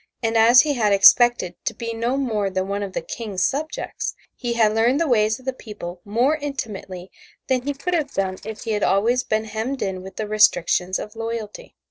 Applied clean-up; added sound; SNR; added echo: neural separator model SepFormer DNS4.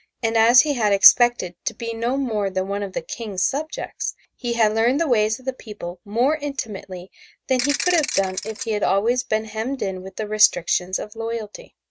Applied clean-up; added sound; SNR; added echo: neural mask model RNNoise.